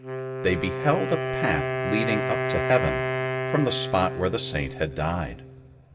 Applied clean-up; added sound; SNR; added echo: none; Wind instrument, woodwind instrument; 3 dB; reverberation time 2.4 s.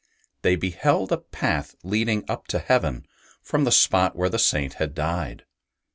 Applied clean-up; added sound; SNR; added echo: none; none; none; none.